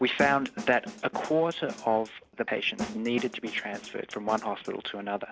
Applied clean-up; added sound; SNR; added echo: none; Snare drum; 11 dB; none.